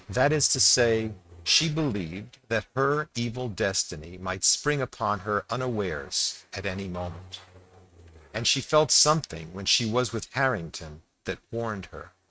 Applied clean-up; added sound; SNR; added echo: neural mask model RNNoise.